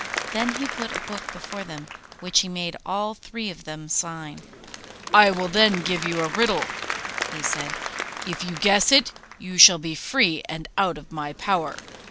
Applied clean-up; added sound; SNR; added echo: none; Applause / Crowd; 10 dB; none.